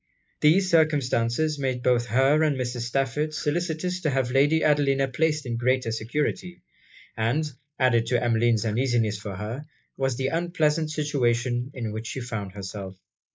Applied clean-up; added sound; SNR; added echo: neural mask model Resemble Enhance denoiser.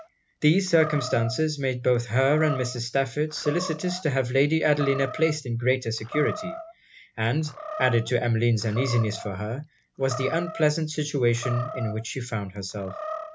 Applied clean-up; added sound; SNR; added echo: none; Animal; 13 dB; none.